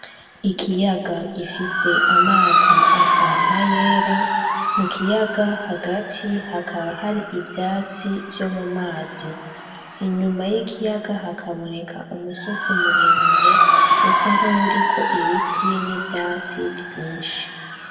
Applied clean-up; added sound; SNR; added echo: none; Motor vehicle (road) / Siren; -4 dB; reverberation time 2.1 s.